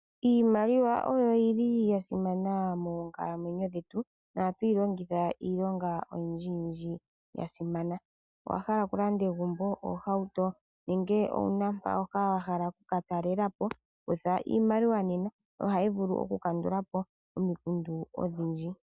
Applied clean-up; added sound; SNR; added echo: none; none; none; none.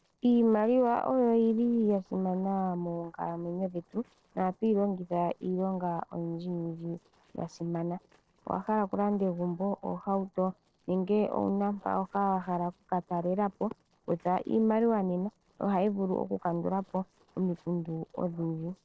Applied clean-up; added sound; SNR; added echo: neural separator model SepFormer DNS4.